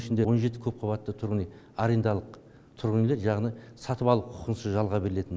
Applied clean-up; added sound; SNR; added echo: none; none; none; none.